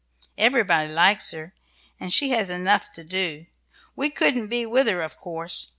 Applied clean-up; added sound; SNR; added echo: none; none; none; none.